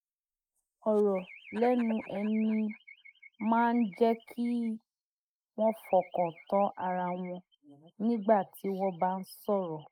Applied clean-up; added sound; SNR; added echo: neural mask model Resemble Enhance denoiser.